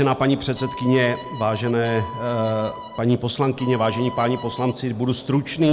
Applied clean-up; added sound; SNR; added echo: none; Bowed string instrument; 13 dB; none.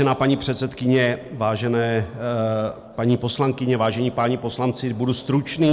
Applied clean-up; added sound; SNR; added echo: none; none; none; none.